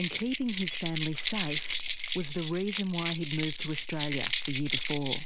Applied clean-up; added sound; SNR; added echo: none; Keys jangling; 0 dB; none.